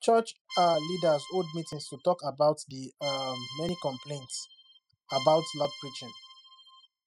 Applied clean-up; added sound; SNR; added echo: classical method spectral subtraction.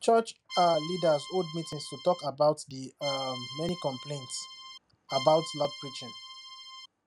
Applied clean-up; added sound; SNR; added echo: none; Accordion; 11 dB; none.